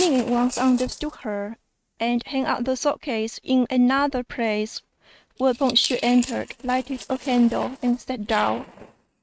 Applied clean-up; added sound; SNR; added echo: neural mask model RNNoise.